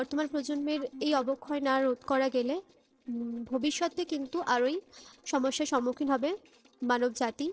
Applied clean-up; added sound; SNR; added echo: neural separator model SepFormer DNS4.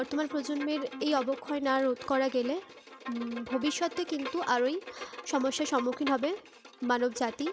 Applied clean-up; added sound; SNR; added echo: none; Bowed string instrument; 13 dB; none.